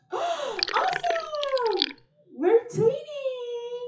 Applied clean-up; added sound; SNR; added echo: classical method WPE with log-MMSE.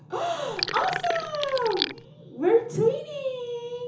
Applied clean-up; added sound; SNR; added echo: none; Sink (filling or washing); 5 dB; reverberation time 0.7 s.